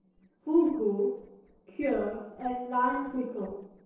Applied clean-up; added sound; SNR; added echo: neural separator model SepFormer DNS4.